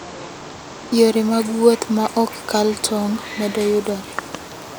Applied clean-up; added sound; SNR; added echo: none; Wild animals; 13 dB; none.